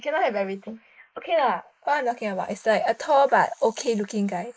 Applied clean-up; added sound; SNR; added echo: neural mask model Resemble Enhance denoiser.